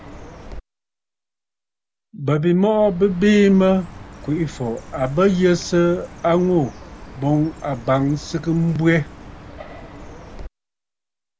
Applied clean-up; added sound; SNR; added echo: none; Chirp, tweet; 18 dB; none.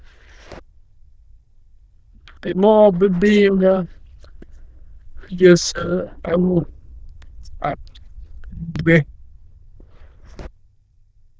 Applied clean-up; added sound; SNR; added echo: neural diffusion model UNIVERSE++.